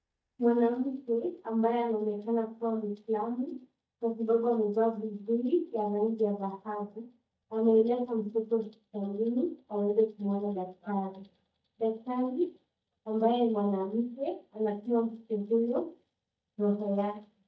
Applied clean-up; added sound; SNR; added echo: neural mask model DeepFilterNet 3.